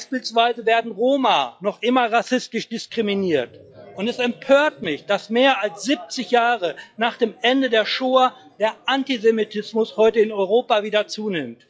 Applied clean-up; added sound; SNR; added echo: classical method log-MMSE.